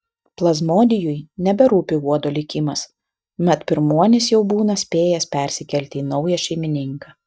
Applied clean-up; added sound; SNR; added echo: neural mask model DeepFilterNet 3.